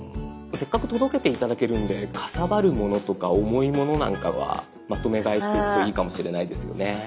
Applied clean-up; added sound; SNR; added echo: none; none; none; none.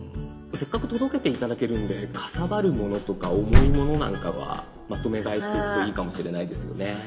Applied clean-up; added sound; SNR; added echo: none; Slam; -4 dB; reverberation time 1.5 s.